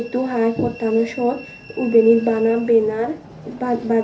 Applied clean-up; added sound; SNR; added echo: none; Train; 20 dB; reverberation time 0.3 s.